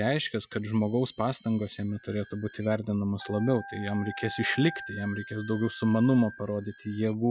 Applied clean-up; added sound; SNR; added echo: classical method Wiener filter.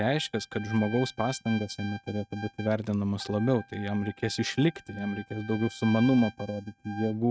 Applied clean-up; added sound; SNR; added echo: neural mask model RNNoise.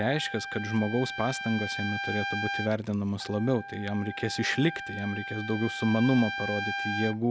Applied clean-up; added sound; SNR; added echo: none; Trumpet; 7 dB; none.